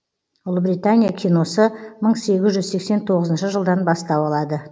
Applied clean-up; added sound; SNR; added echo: none; none; none; none.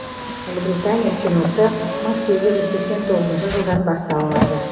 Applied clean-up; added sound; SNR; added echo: none; Car; 5 dB; reverberation time 2.5 s.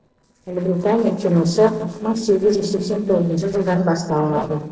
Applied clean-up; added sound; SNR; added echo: neural separator model SepFormer DNS4.